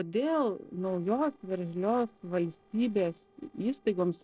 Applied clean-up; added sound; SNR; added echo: neural separator model SepFormer DNS4.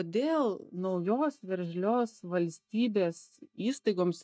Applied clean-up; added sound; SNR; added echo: neural mask model DeepFilterNet 3.